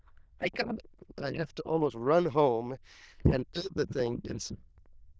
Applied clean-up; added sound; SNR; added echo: neural diffusion model UNIVERSE++.